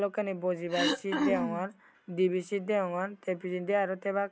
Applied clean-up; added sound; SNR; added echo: none; Cough; 0 dB; none.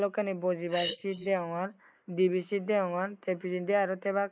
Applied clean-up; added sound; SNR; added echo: neural mask model Resemble Enhance denoiser.